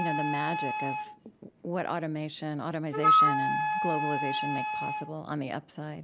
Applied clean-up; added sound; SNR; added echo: none; Wind instrument, woodwind instrument; -4 dB; none.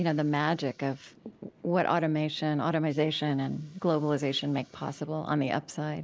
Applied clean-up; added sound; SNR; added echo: neural mask model Resemble Enhance denoiser.